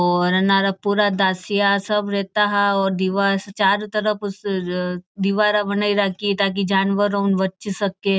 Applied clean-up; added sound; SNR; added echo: none; none; none; none.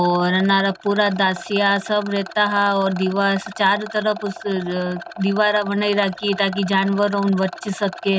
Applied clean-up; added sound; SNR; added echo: none; Rattle; 15 dB; none.